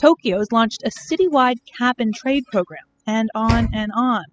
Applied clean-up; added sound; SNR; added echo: classical method spectral subtraction.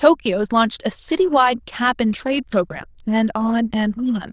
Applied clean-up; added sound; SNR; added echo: neural diffusion model UNIVERSE++.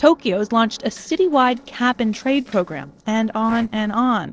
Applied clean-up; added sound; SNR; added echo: neural separator model SepFormer DNS4.